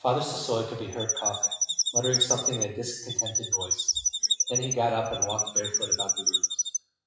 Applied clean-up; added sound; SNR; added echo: classical method WPE with log-MMSE.